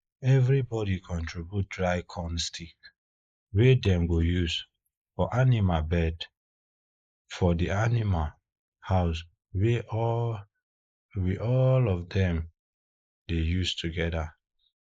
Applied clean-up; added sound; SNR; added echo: neural mask model Resemble Enhance denoiser.